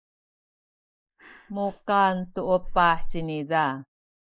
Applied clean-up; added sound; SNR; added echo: neural mask model Resemble Enhance denoiser.